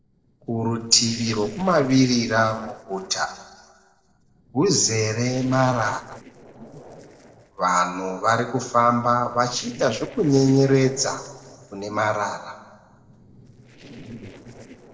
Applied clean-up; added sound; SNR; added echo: neural separator model SepFormer DNS4.